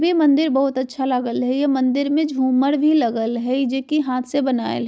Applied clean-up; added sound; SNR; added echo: none; none; none; none.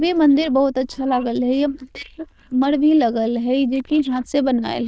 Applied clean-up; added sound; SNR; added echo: neural diffusion model UNIVERSE++.